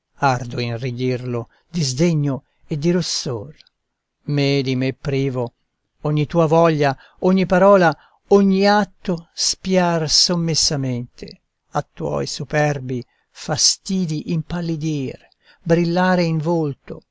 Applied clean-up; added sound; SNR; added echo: none; none; none; none.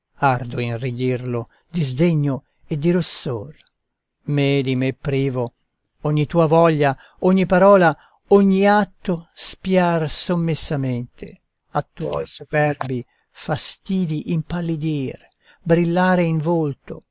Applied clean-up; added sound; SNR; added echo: neural mask model Resemble Enhance denoiser.